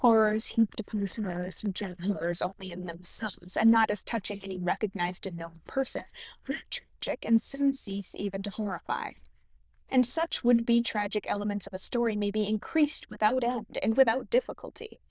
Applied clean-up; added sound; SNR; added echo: neural diffusion model UNIVERSE++.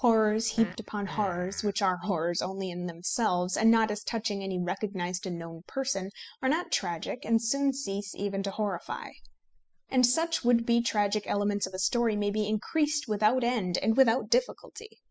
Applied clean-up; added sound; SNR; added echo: classical method spectral subtraction.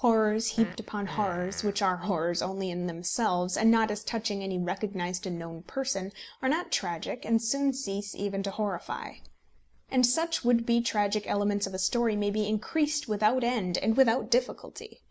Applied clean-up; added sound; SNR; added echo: none; Fart; 16 dB; none.